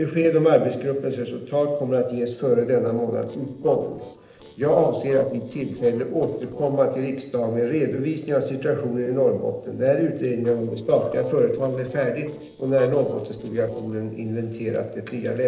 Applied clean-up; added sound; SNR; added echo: neural separator model SepFormer DNS4.